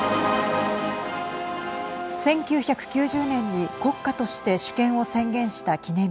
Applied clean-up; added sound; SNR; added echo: none; none; none; none.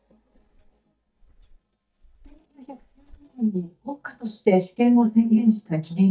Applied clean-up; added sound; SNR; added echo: neural mask model DeepFilterNet 3.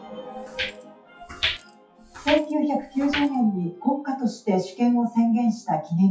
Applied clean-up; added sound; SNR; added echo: classical method WPE with log-MMSE.